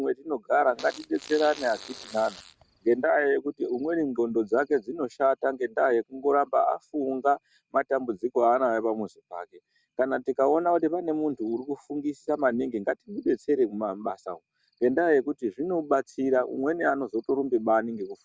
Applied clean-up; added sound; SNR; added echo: none; Fart; 18 dB; none.